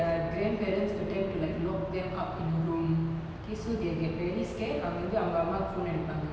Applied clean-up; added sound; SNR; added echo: none; none; none; none.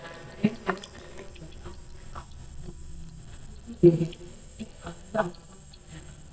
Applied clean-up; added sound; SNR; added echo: neural mask model DeepFilterNet 3.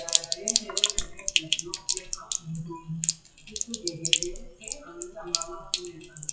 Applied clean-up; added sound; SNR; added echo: classical method WPE with log-MMSE.